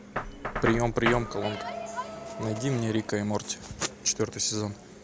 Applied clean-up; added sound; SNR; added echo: none; Crowd + Knock; 7 dB; none.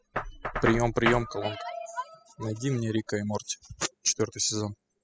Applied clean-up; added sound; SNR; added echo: classical method spectral subtraction.